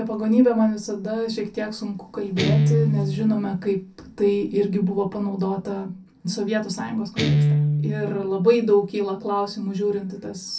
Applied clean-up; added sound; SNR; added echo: none; Guitar; 4 dB; reverberation time 0.3 s.